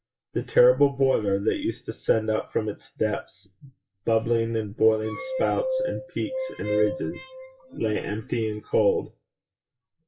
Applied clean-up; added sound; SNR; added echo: classical method WPE with log-MMSE.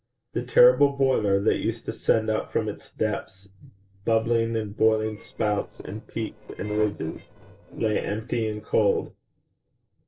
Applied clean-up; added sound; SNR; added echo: neural separator model SepFormer DNS4.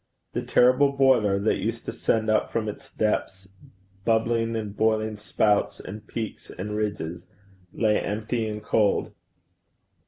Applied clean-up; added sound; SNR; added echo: none; none; none; none.